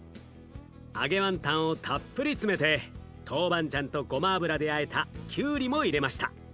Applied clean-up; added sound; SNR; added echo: none; none; none; none.